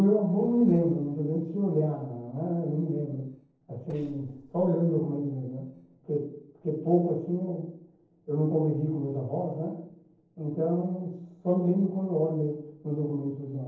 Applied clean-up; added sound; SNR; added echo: neural separator model SepFormer DNS4.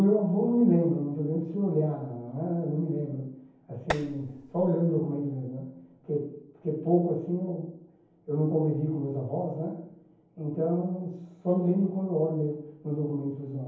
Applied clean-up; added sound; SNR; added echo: none; Tap; 7 dB; reverberation time 0.9 s.